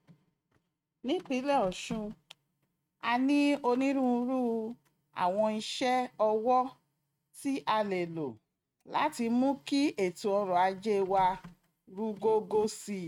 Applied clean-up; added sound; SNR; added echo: neural mask model RNNoise.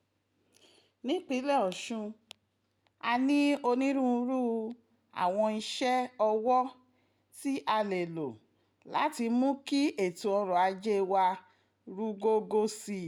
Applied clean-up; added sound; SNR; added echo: none; none; none; none.